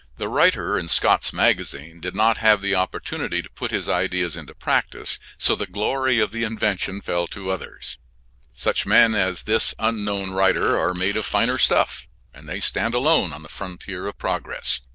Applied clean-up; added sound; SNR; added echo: neural diffusion model UNIVERSE++.